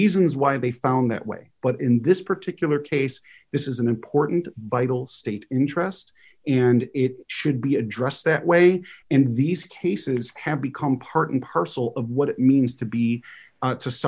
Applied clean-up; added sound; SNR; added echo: none; none; none; none.